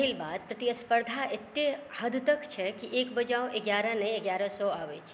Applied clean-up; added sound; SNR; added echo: none; none; none; none.